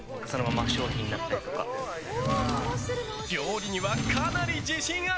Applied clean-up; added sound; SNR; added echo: none; Drawer open or close; 3 dB; none.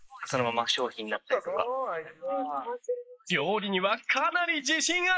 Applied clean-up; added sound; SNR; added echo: neural mask model Resemble Enhance denoiser.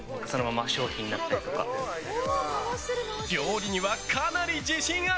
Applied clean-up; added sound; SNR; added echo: none; none; none; none.